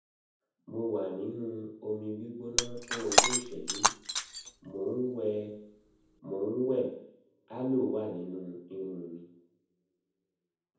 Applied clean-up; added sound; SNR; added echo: none; Shatter; -4 dB; reverberation time 0.7 s.